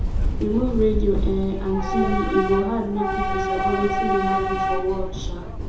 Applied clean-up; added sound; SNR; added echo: none; Subway, metro, underground / Train; -1 dB; reverberation time 0.5 s.